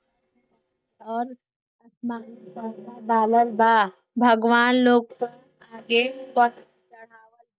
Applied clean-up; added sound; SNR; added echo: neural mask model DeepFilterNet 3.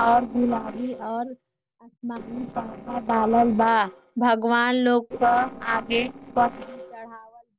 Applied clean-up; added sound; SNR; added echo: neural separator model SepFormer DNS4.